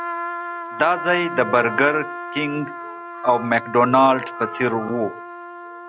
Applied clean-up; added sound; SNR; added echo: none; Trumpet; 10 dB; none.